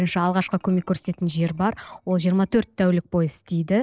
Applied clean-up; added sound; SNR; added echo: neural separator model SepFormer DNS4.